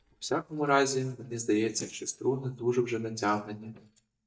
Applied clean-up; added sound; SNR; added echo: neural mask model DeepFilterNet 3.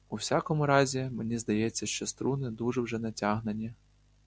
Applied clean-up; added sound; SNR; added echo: none; none; none; none.